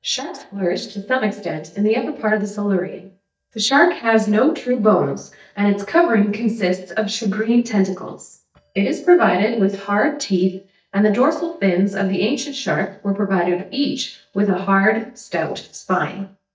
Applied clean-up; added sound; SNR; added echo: neural mask model DeepFilterNet 3.